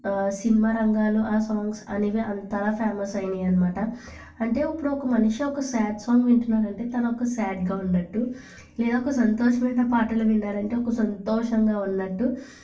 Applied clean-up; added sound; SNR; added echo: none; none; none; reverberation time 0.3 s.